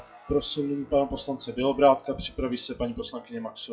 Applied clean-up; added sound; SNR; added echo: classical method WPE with log-MMSE.